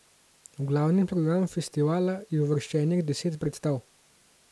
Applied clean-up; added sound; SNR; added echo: none; none; none; none.